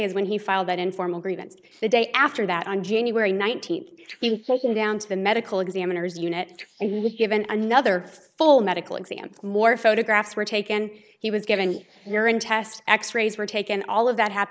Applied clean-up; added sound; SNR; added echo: neural mask model Resemble Enhance denoiser.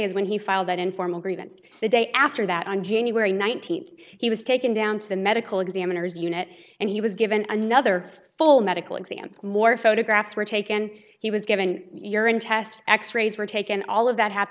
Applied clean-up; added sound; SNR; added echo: none; none; none; none.